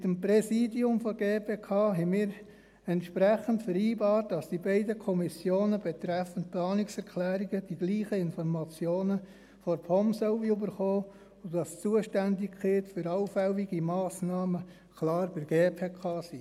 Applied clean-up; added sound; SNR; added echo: none; none; none; none.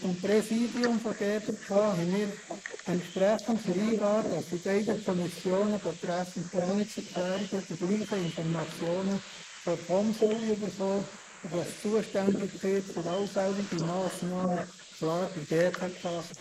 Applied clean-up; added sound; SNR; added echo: neural mask model Resemble Enhance denoiser.